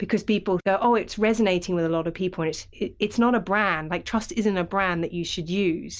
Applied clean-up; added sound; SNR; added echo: none; none; none; none.